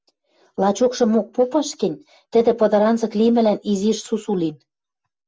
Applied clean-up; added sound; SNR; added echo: none; none; none; none.